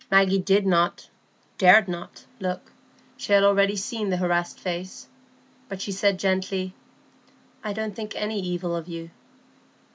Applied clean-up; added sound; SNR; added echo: none; none; none; none.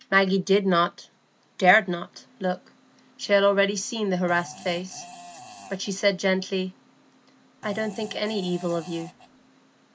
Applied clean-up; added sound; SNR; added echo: none; Fart; 18 dB; none.